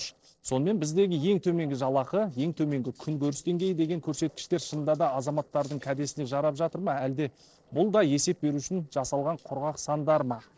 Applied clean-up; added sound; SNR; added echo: neural separator model SepFormer DNS4.